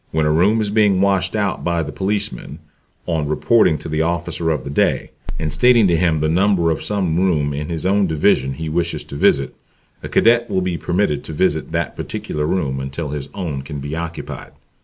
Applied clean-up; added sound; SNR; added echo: none; none; none; none.